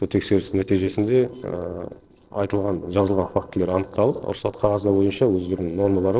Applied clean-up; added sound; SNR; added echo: neural separator model SepFormer DNS4.